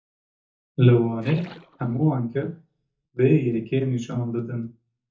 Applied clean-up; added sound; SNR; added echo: neural mask model DeepFilterNet 3.